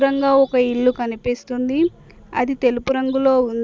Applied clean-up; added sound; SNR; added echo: none; none; none; none.